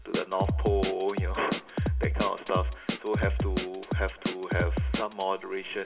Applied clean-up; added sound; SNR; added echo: none; Drum kit; -1 dB; reverberation time 1.2 s.